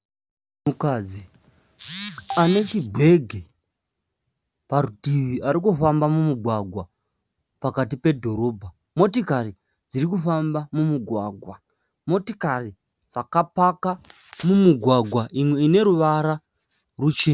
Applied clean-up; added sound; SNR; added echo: none; none; none; none.